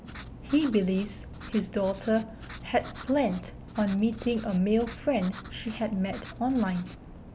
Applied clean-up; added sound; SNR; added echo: none; Writing; 14 dB; none.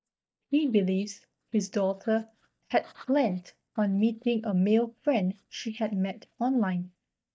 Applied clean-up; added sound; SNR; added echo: neural mask model DeepFilterNet 3.